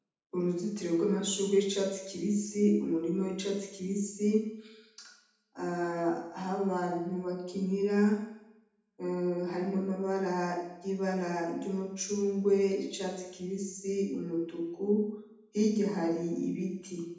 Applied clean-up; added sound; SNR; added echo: none; none; none; reverberation time 0.8 s.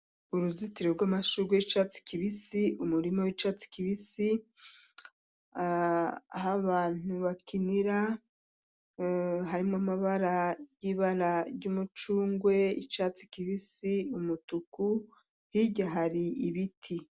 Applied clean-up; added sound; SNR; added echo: none; none; none; none.